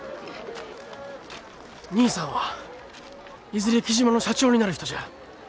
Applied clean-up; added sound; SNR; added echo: none; none; none; none.